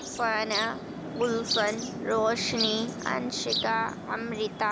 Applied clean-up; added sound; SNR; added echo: none; Chatter / Traffic noise, roadway noise / Train + Chirp, tweet; 5 dB; none.